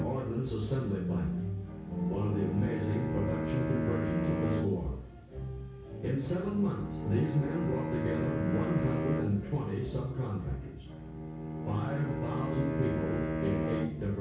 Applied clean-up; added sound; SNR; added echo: none; Bowed string instrument; 3 dB; reverberation time 0.6 s.